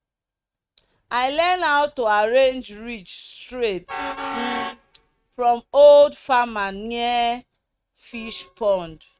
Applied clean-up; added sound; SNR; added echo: neural mask model RNNoise.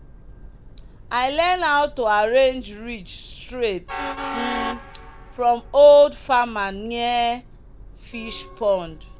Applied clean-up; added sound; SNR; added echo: none; Train; 14 dB; none.